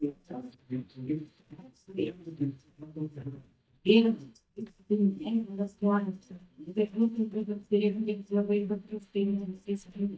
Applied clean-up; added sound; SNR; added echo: neural mask model DeepFilterNet 3.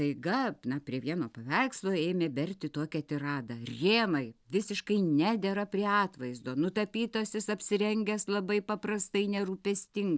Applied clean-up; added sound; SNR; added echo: none; none; none; none.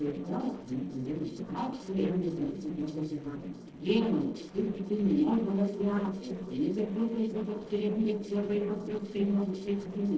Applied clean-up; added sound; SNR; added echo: neural separator model SepFormer DNS4.